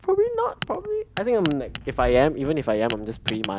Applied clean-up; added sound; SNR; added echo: none; Thunder / Rain; 16 dB; none.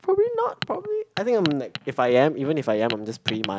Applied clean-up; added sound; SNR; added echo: none; none; none; none.